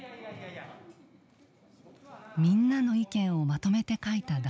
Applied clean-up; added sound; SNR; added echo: none; none; none; none.